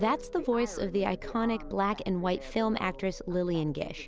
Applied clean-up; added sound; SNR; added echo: none; none; none; none.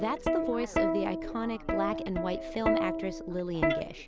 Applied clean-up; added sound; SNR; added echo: none; Plucked string instrument; -2 dB; none.